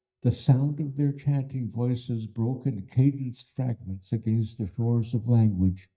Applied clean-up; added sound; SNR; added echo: neural mask model DeepFilterNet 3.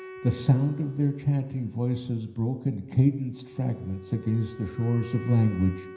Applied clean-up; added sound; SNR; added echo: none; Wind instrument, woodwind instrument; 18 dB; reverberation time 0.9 s.